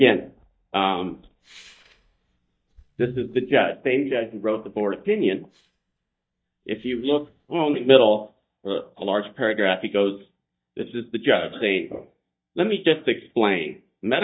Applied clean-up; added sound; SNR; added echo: neural mask model DeepFilterNet 3.